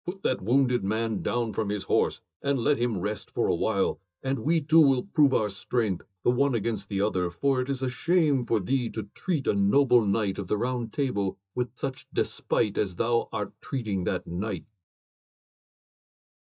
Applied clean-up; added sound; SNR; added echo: neural mask model DeepFilterNet 3.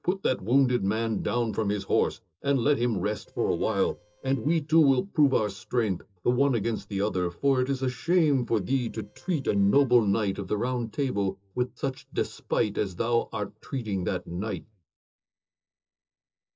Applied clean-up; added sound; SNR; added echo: neural separator model SepFormer DNS4.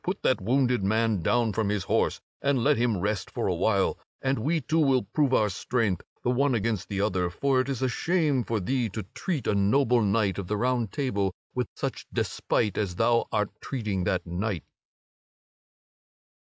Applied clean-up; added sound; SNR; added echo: none; none; none; none.